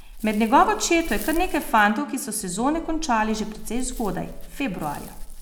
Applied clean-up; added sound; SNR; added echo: none; Dog; 10 dB; none.